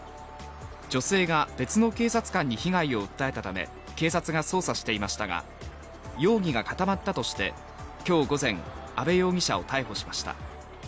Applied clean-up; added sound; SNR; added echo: none; none; none; none.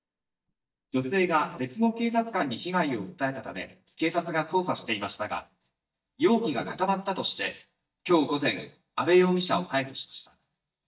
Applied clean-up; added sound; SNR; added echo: neural mask model DeepFilterNet 3.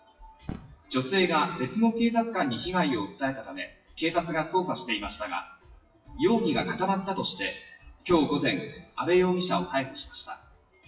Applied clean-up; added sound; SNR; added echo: classical method WPE with log-MMSE.